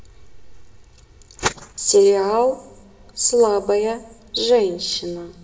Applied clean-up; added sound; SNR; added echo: none; none; none; reverberation time 1.2 s.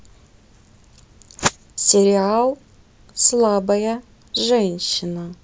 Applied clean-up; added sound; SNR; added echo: none; none; none; none.